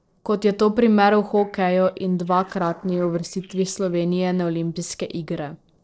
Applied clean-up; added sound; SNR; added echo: neural separator model SepFormer DNS4.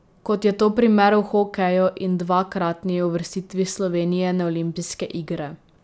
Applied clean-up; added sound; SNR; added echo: none; none; none; none.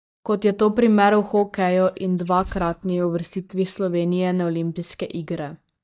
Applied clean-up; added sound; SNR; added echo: neural mask model DeepFilterNet 3.